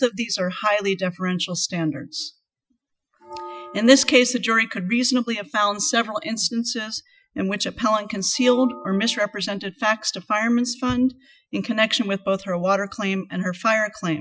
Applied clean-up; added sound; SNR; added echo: classical method Wiener filter.